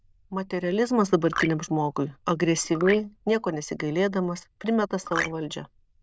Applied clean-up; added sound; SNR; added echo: neural diffusion model UNIVERSE++.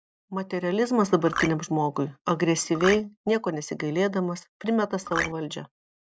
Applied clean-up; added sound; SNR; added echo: none; Marimba, xylophone; 3 dB; none.